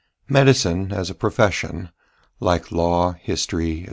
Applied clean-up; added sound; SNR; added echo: none; none; none; none.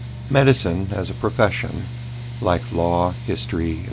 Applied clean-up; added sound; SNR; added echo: none; Mechanical fan; 9 dB; none.